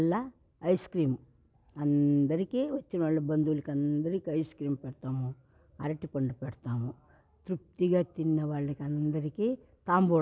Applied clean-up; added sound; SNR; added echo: none; none; none; none.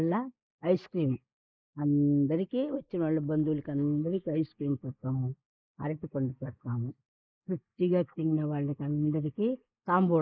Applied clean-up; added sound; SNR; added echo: neural mask model Resemble Enhance denoiser.